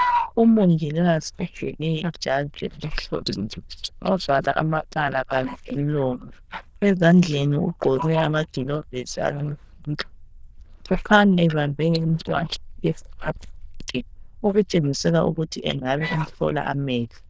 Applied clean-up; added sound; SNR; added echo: neural diffusion model UNIVERSE++.